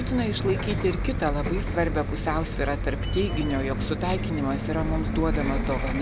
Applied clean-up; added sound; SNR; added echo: none; Bus; 0 dB; none.